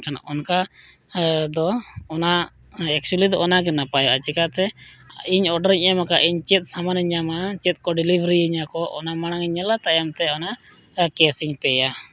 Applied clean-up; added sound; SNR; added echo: none; none; none; none.